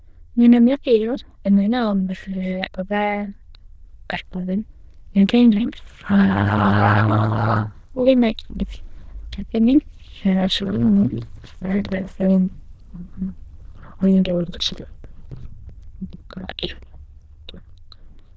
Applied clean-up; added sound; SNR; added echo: neural diffusion model UNIVERSE++.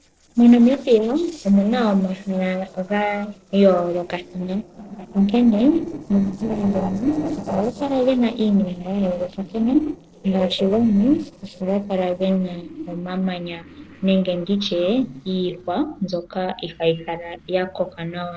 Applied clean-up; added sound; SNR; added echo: neural separator model SepFormer DNS4.